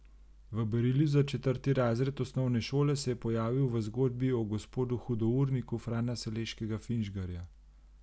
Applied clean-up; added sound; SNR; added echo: none; none; none; none.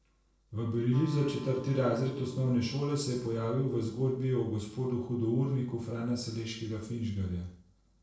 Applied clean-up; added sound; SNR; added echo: neural separator model SepFormer DNS4.